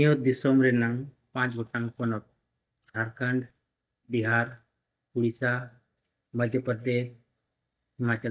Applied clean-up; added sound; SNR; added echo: neural mask model DeepFilterNet 3.